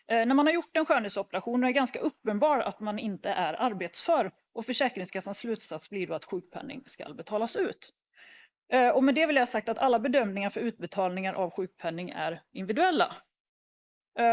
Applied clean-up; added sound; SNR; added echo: neural mask model Resemble Enhance denoiser.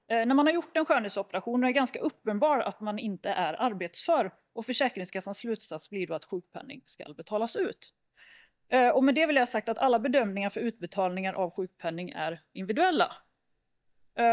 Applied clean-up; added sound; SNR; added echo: neural mask model DeepFilterNet 3.